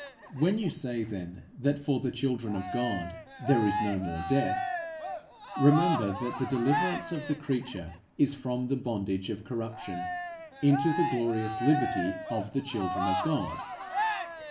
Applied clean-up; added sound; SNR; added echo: none; Cheering; 5 dB; reverberation time 0.4 s.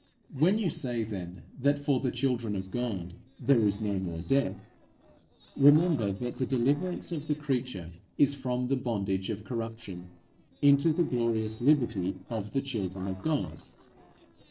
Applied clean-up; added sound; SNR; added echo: neural separator model SepFormer DNS4.